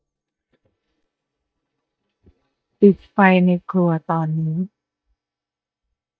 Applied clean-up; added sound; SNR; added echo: neural mask model DeepFilterNet 3.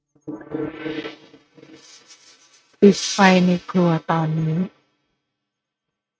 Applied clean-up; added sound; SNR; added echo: neural mask model RNNoise.